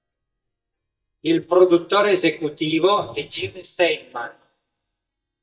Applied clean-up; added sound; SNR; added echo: neural mask model DeepFilterNet 3.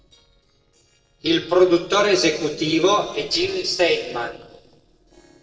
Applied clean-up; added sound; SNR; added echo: neural separator model SepFormer DNS4.